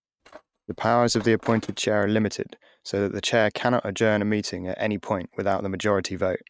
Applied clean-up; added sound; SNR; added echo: neural mask model RNNoise.